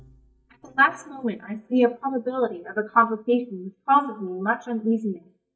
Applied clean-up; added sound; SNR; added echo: neural mask model DeepFilterNet 3.